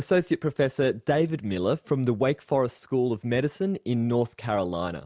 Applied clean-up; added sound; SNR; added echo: none; none; none; none.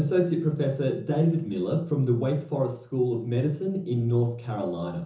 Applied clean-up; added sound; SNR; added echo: none; none; none; reverberation time 0.7 s.